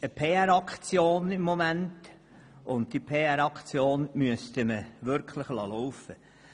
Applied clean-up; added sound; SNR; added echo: none; none; none; none.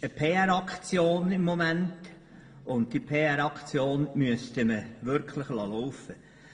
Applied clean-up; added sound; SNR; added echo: none; none; none; reverberation time 1.0 s.